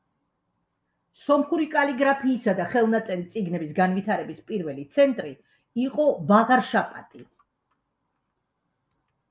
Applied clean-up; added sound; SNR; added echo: none; none; none; none.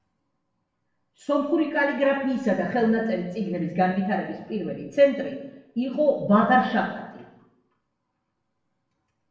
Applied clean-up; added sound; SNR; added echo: none; none; none; reverberation time 0.8 s.